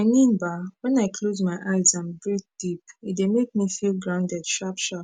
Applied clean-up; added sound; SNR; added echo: none; none; none; none.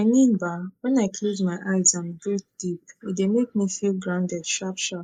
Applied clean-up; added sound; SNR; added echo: neural mask model Resemble Enhance denoiser.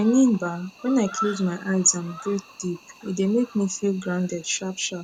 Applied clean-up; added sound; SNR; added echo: none; Cricket; 16 dB; none.